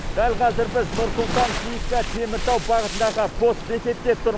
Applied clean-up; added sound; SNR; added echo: none; Waves, surf; 5 dB; none.